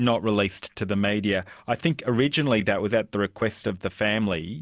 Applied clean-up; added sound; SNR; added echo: none; none; none; none.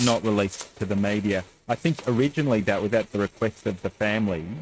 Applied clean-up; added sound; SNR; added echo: neural mask model RNNoise.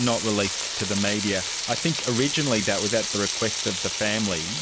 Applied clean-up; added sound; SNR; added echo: none; Frying (food); 3 dB; none.